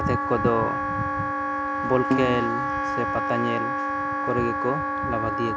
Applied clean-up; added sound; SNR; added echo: none; Keyboard (musical) + Wind instrument, woodwind instrument; -1 dB; none.